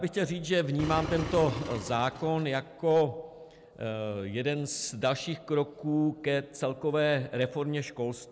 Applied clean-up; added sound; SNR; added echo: none; Engine; 8 dB; none.